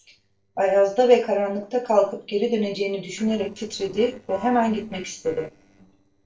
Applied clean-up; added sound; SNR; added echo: neural separator model SepFormer DNS4.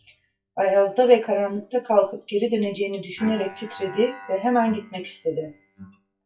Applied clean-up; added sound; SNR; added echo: classical method WPE with log-MMSE.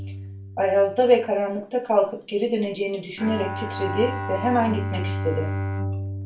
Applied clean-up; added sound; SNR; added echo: none; Bowed string instrument; 6 dB; reverberation time 0.4 s.